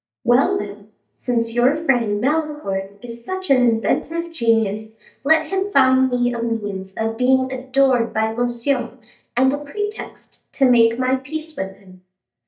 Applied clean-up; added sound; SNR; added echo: neural mask model DeepFilterNet 3.